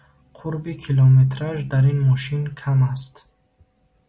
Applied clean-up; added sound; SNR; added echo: none; none; none; none.